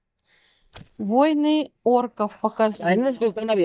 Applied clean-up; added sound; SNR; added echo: neural mask model DeepFilterNet 3.